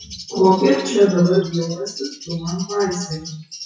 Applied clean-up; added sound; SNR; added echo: classical method WPE with log-MMSE.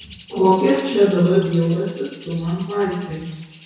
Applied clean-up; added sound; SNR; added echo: none; Bird; 13 dB; reverberation time 1.0 s.